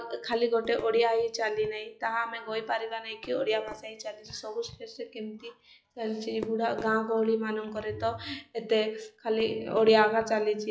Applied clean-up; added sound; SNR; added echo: classical method log-MMSE.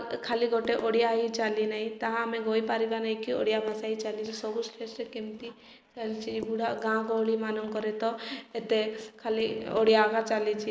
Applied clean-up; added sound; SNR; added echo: neural mask model Resemble Enhance denoiser.